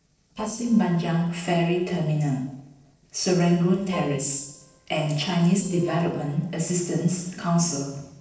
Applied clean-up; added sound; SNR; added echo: neural separator model SepFormer DNS4.